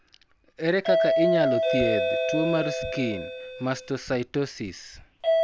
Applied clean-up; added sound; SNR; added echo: none; Doorbell; -2 dB; none.